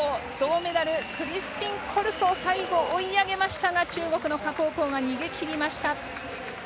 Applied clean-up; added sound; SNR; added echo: none; none; none; none.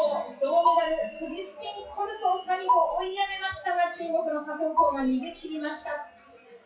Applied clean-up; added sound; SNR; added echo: classical method WPE with log-MMSE.